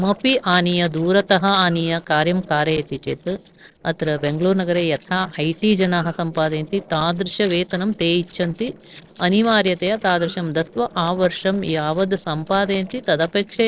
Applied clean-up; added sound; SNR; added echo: neural separator model SepFormer DNS4.